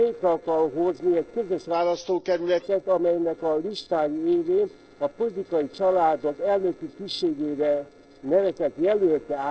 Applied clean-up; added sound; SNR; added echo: neural separator model SepFormer DNS4.